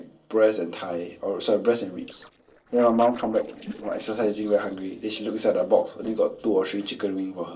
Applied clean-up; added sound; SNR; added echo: neural separator model SepFormer DNS4.